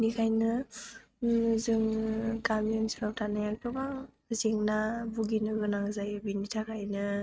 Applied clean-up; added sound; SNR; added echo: neural mask model RNNoise.